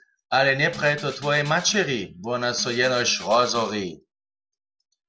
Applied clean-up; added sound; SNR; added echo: none; Rattle (instrument); 17 dB; none.